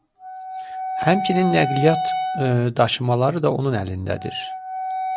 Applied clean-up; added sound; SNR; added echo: none; Wind instrument, woodwind instrument; 6 dB; none.